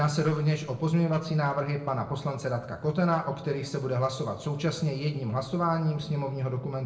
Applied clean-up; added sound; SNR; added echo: none; none; none; reverberation time 0.5 s.